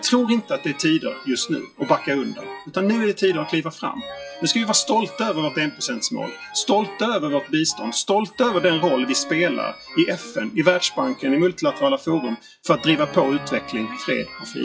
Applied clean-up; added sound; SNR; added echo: classical method WPE with log-MMSE.